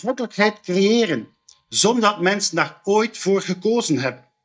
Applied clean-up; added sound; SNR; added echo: neural mask model DeepFilterNet 3.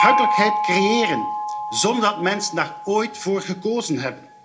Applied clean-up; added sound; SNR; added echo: none; Gong; 2 dB; reverberation time 0.4 s.